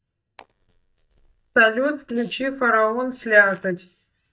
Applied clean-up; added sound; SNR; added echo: neural mask model DeepFilterNet 3.